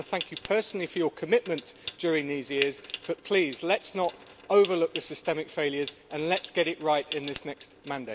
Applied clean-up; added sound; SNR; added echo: none; Trickle, dribble / Sink (filling or washing) / Water tap, faucet; 13 dB; none.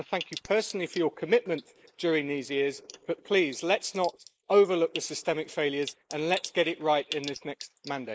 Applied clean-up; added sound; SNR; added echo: neural mask model Resemble Enhance denoiser.